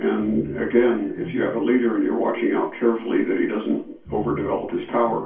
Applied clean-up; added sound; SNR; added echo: none; none; none; reverberation time 0.3 s.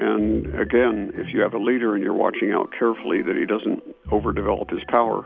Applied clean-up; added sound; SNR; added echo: none; none; none; none.